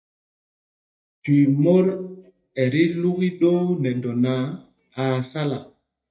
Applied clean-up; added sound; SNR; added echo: neural mask model DeepFilterNet 3.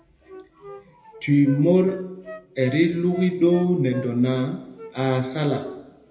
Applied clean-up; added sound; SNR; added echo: none; Wind instrument, woodwind instrument; 20 dB; reverberation time 0.8 s.